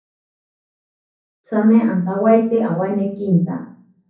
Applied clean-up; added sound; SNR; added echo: none; none; none; reverberation time 0.6 s.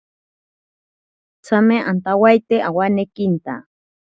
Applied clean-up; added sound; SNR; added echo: none; none; none; none.